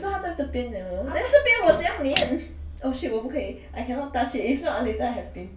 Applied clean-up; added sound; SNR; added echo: none; Splash, splatter; 13 dB; reverberation time 0.2 s.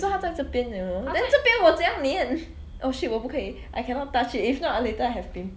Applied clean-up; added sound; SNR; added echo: none; none; none; none.